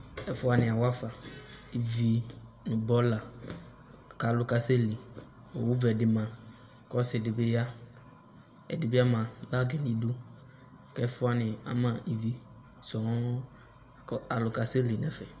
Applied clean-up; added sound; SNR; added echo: none; none; none; reverberation time 0.8 s.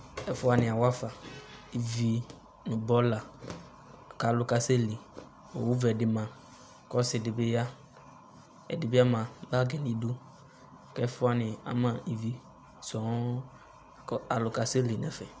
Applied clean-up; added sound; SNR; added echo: none; none; none; none.